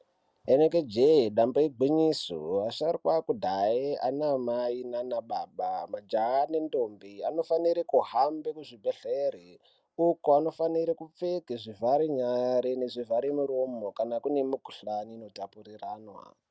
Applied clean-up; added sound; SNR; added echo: none; none; none; none.